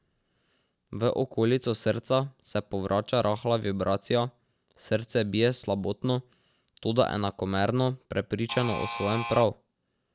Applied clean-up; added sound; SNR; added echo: none; Alarm; 6 dB; none.